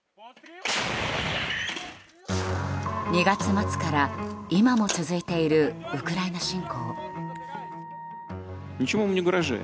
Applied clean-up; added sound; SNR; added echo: none; Wind instrument, woodwind instrument; 16 dB; none.